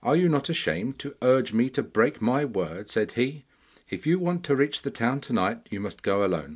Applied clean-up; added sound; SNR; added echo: none; none; none; none.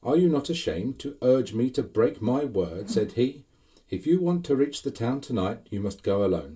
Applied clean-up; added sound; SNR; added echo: none; Whoosh, swoosh, swish; 14 dB; reverberation time 0.2 s.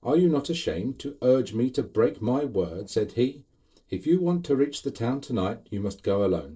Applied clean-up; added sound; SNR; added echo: neural separator model SepFormer DNS4.